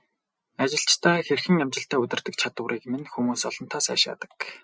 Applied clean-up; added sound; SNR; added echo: none; none; none; none.